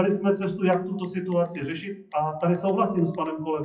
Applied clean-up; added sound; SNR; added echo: classical method WPE with log-MMSE.